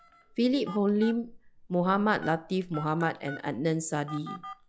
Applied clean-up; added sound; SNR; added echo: classical method log-MMSE.